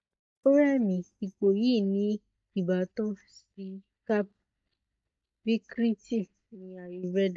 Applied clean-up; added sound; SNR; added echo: neural mask model DeepFilterNet 3.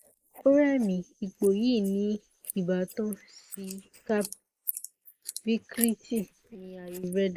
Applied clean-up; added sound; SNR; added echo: neural mask model Resemble Enhance denoiser.